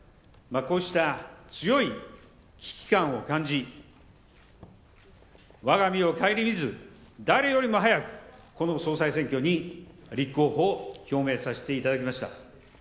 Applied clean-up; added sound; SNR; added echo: none; none; none; none.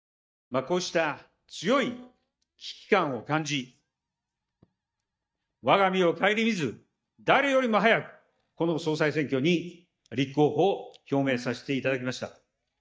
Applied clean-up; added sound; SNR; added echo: neural mask model DeepFilterNet 3.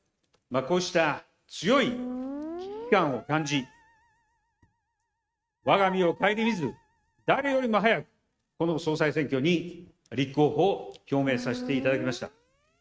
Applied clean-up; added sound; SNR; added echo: neural mask model RNNoise.